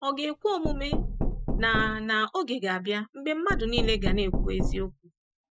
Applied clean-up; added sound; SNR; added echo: classical method Wiener filter.